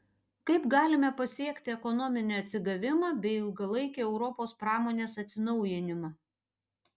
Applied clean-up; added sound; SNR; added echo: none; none; none; none.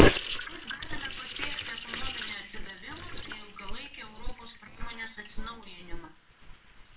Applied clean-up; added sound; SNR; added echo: neural separator model SepFormer WHAMR!.